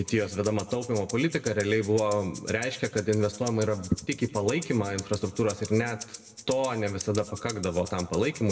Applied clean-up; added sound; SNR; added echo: none; Rattle (instrument); 16 dB; reverberation time 1.0 s.